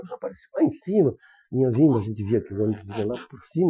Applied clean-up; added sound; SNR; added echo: classical method Wiener filter.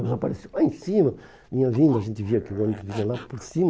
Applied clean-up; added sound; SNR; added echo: none; Zipper (clothing); 19 dB; none.